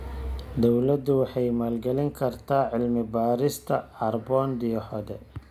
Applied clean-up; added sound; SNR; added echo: none; none; none; none.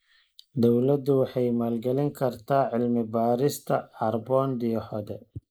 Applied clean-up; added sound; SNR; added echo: neural mask model Resemble Enhance denoiser.